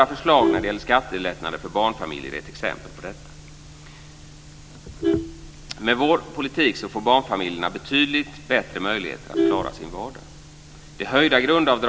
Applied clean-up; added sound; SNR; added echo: none; Vehicle horn, car horn, honking; 8 dB; none.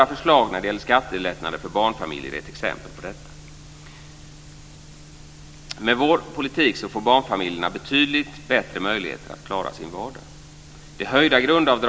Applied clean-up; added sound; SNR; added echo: none; none; none; none.